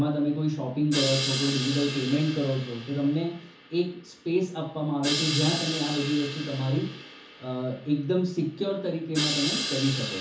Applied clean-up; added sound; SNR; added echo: none; Crash cymbal; 7 dB; reverberation time 0.9 s.